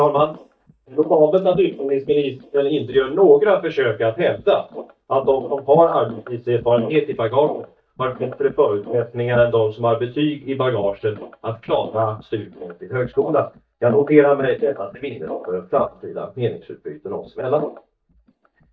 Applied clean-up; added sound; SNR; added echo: neural mask model DeepFilterNet 3.